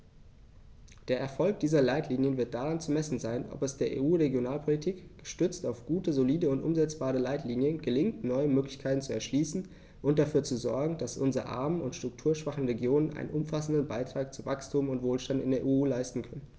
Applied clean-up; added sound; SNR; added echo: none; none; none; none.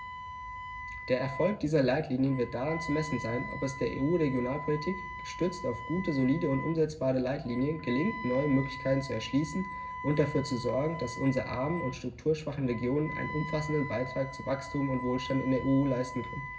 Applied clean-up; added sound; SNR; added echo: none; Wind instrument, woodwind instrument; 11 dB; reverberation time 0.4 s.